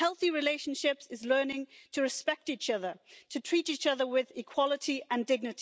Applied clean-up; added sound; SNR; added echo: none; none; none; none.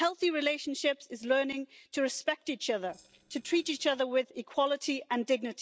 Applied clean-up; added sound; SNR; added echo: neural separator model SepFormer DNS4.